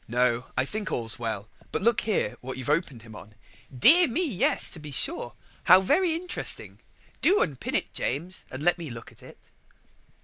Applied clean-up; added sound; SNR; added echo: none; none; none; none.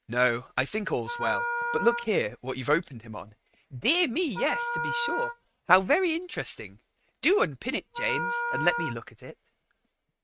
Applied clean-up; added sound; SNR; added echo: neural mask model RNNoise.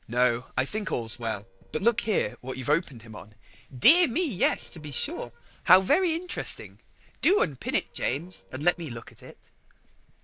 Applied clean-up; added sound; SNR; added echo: neural separator model SepFormer DNS4.